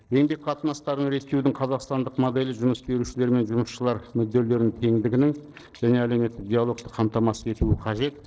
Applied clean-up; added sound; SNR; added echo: neural separator model SepFormer DNS4.